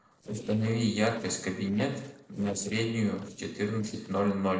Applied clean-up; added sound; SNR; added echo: neural separator model SepFormer DNS4.